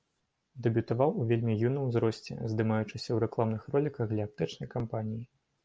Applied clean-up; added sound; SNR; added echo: none; none; none; none.